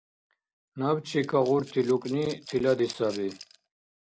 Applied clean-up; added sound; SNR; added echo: none; Rattle / Glass; 20 dB; none.